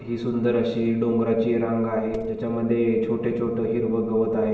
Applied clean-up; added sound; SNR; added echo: none; none; none; reverberation time 0.8 s.